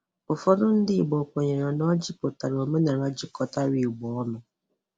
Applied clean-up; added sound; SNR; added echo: none; none; none; none.